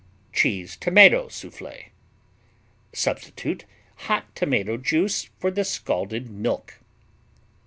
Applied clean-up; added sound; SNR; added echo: none; none; none; none.